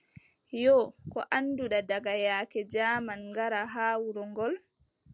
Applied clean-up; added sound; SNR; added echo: none; none; none; none.